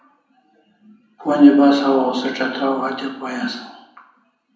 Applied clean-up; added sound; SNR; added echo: none; none; none; reverberation time 0.7 s.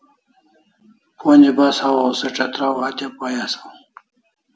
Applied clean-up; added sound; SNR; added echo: none; none; none; none.